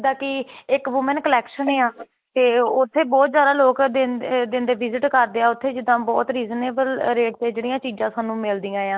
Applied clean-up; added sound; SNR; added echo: neural mask model Resemble Enhance denoiser.